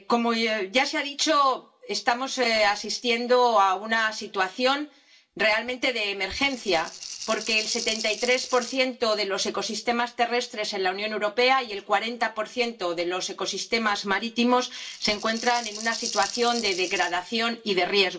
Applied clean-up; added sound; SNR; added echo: none; Rattle (instrument); 11 dB; reverberation time 0.2 s.